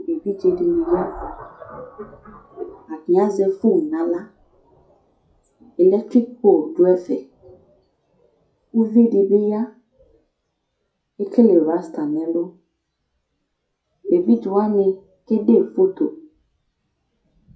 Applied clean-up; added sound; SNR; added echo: classical method WPE with log-MMSE.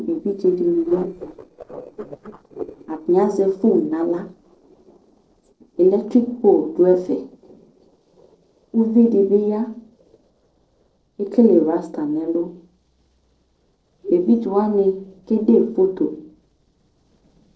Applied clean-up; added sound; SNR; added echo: neural separator model SepFormer DNS4.